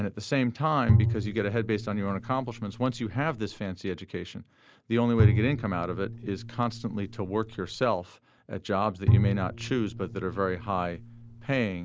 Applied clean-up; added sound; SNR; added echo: none; Bowed string instrument; 0 dB; none.